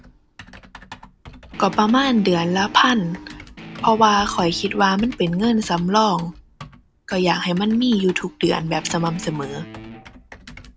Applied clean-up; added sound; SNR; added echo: none; Typing + Guitar; 18 dB; none.